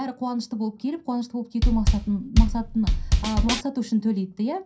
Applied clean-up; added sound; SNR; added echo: none; Drum kit; -5 dB; reverberation time 0.3 s.